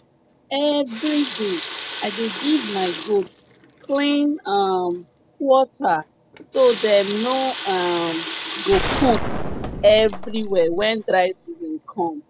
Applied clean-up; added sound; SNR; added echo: none; Gunshot, gunfire + Water tap, faucet; 9 dB; none.